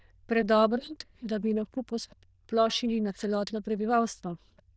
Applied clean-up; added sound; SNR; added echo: neural diffusion model UNIVERSE++.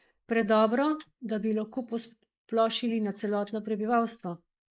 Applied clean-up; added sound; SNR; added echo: neural mask model Resemble Enhance denoiser.